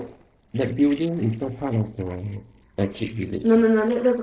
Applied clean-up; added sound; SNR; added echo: neural separator model SepFormer DNS4.